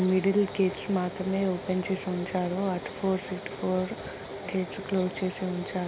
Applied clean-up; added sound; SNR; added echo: none; none; none; none.